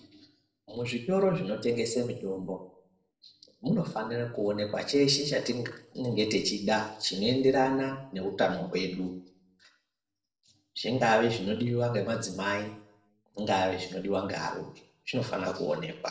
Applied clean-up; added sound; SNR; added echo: none; none; none; reverberation time 0.5 s.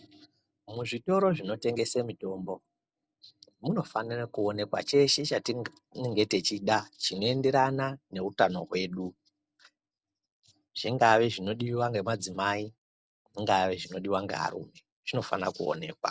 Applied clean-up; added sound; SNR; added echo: none; none; none; none.